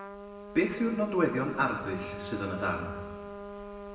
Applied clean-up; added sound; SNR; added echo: none; Trumpet; 10 dB; reverberation time 1.2 s.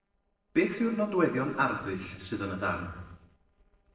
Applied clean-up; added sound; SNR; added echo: neural separator model SepFormer DNS4.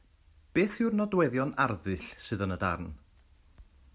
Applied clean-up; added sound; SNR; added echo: none; none; none; none.